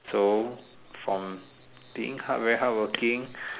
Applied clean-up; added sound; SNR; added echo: none; none; none; none.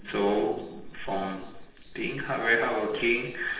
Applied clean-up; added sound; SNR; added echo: neural separator model SepFormer DNS4.